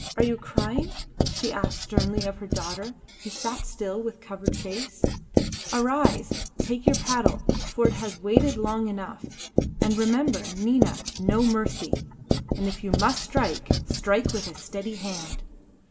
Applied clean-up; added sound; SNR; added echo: none; Writing; 0 dB; reverberation time 1.9 s.